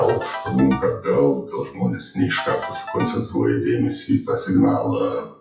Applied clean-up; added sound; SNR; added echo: classical method WPE with log-MMSE.